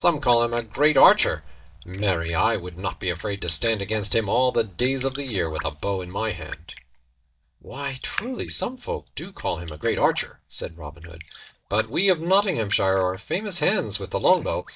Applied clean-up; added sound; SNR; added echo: neural mask model DeepFilterNet 3.